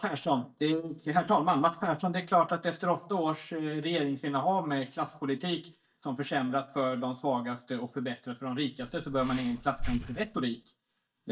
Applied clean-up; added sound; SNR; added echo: neural mask model DeepFilterNet 3.